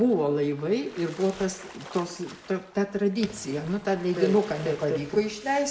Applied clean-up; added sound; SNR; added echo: none; Splash, splatter; 20 dB; reverberation time 0.6 s.